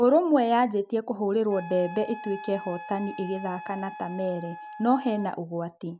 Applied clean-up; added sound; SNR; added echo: none; Wind instrument, woodwind instrument; 16 dB; none.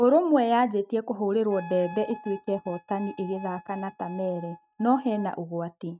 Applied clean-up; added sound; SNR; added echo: neural mask model RNNoise.